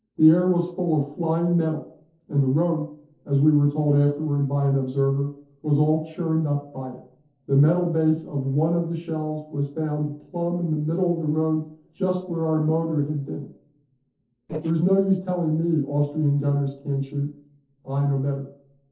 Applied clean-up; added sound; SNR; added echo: neural separator model SepFormer DNS4.